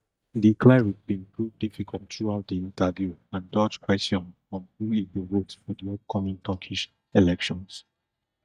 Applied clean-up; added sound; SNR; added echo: neural mask model DeepFilterNet 3.